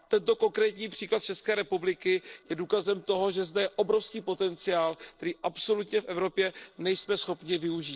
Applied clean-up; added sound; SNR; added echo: neural separator model SepFormer DNS4.